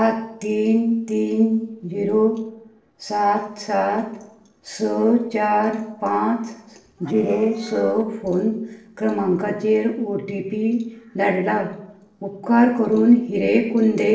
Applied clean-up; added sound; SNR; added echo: neural separator model SepFormer DNS4.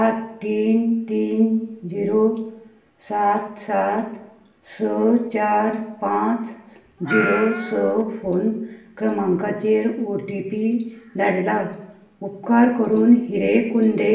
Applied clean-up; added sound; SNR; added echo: none; Meow; 7 dB; reverberation time 0.7 s.